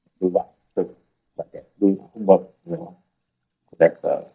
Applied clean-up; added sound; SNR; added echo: neural mask model DeepFilterNet 3.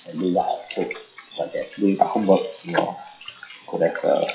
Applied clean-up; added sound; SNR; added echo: classical method WPE with log-MMSE.